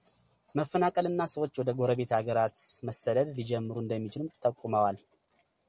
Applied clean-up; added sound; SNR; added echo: none; none; none; none.